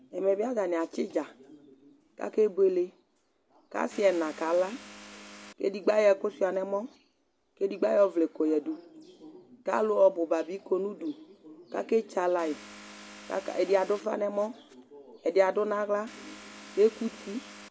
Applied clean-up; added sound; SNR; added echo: none; Vehicle; 17 dB; none.